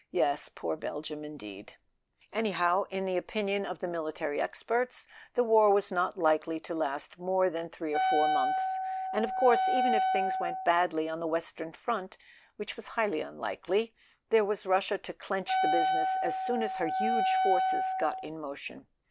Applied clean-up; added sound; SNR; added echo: none; Wind instrument, woodwind instrument; -2 dB; none.